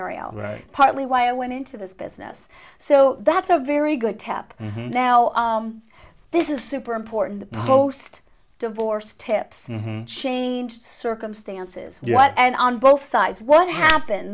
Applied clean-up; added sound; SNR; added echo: none; none; none; none.